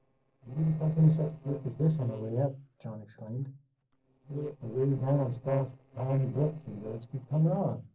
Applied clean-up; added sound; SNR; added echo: neural separator model SepFormer DNS4.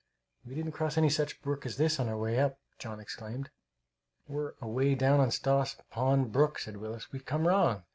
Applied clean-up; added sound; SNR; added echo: none; none; none; none.